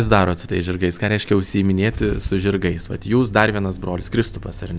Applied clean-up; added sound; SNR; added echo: none; Idling / Engine starting / Car; 15 dB; none.